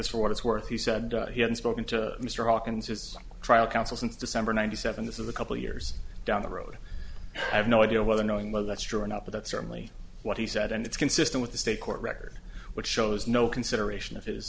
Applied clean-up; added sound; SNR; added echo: none; none; none; none.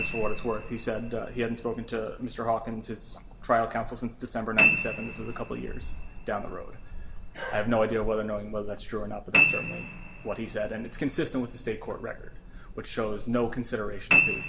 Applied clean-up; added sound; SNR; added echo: none; Piano; 2 dB; reverberation time 1.4 s.